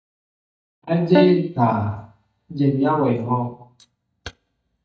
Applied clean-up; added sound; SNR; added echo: neural mask model DeepFilterNet 3.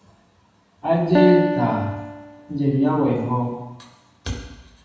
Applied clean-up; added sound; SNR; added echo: none; Piano; 4 dB; reverberation time 1.1 s.